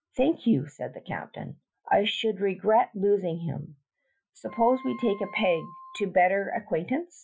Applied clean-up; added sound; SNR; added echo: classical method Wiener filter.